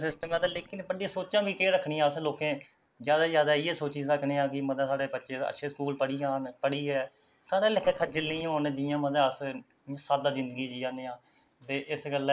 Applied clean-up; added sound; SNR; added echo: neural separator model SepFormer DNS4.